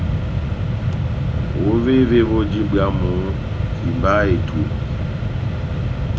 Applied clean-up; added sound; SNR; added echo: none; Mechanisms; -1 dB; none.